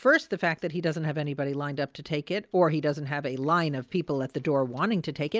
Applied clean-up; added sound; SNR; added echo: none; none; none; none.